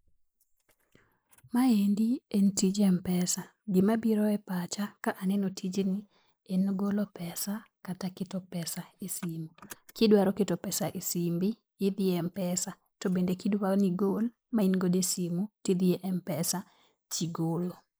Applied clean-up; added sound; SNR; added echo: neural mask model Resemble Enhance denoiser.